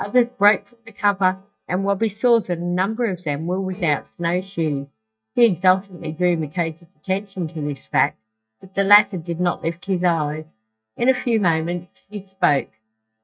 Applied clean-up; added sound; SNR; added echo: neural mask model DeepFilterNet 3.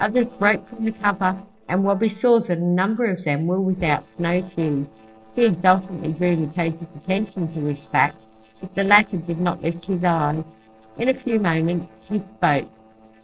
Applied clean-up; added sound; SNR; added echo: neural separator model SepFormer DNS4.